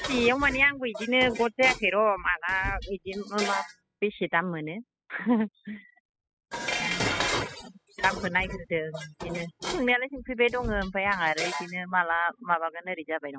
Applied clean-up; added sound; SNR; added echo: classical method spectral subtraction.